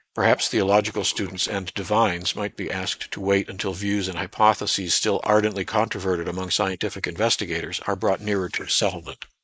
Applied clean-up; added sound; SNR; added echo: neural mask model Resemble Enhance denoiser.